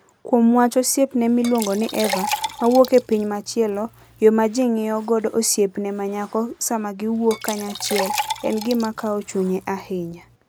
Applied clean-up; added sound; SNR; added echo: none; Liquid; 10 dB; none.